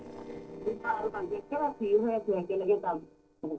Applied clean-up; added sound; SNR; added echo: neural separator model SepFormer DNS4.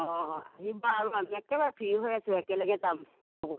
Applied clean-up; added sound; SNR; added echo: none; none; none; none.